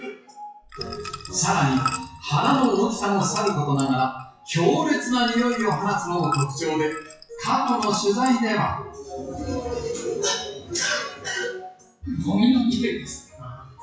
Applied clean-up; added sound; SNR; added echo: classical method WPE with log-MMSE.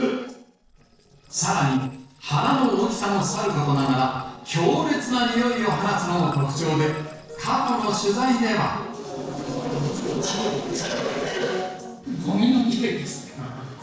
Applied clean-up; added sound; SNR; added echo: neural separator model SepFormer DNS4.